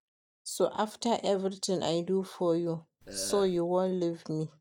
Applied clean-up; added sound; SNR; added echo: neural mask model DeepFilterNet 3.